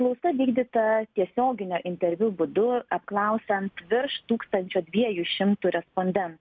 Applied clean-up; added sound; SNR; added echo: none; none; none; none.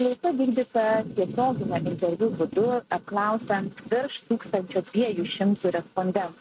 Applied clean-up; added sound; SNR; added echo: neural mask model RNNoise.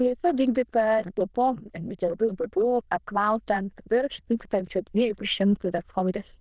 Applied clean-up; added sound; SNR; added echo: neural diffusion model UNIVERSE++.